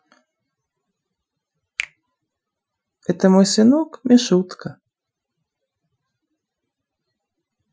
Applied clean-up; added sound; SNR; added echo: classical method Wiener filter.